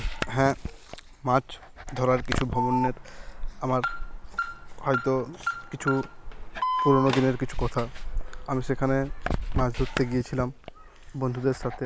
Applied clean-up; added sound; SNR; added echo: none; Alarm; 3 dB; none.